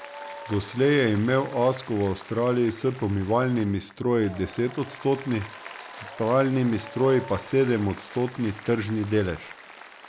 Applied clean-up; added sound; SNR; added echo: none; Applause; 17 dB; none.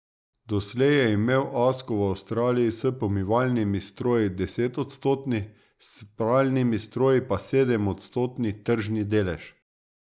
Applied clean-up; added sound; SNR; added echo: none; none; none; none.